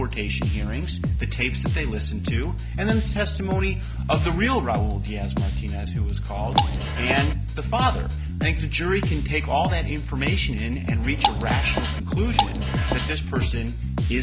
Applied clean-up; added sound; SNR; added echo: none; Drip / Water + Bass guitar; -3 dB; none.